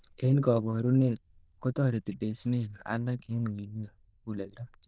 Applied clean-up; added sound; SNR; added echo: neural diffusion model UNIVERSE++.